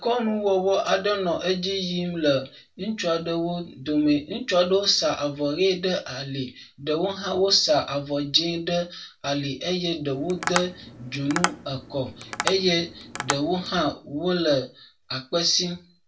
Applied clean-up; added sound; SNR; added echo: none; Tap; 7 dB; reverberation time 0.2 s.